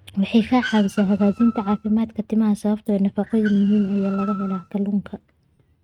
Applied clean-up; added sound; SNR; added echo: neural mask model RNNoise.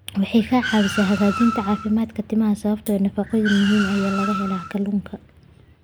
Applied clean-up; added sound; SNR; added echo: none; Car; 10 dB; none.